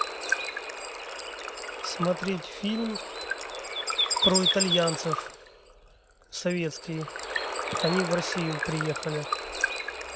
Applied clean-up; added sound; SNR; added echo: none; Water / Bird; 0 dB; none.